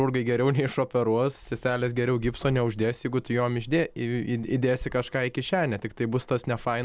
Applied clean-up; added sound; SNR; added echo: neural mask model Resemble Enhance denoiser.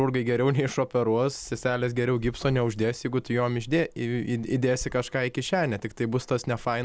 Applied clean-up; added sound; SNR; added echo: none; Burping, eructation; 19 dB; none.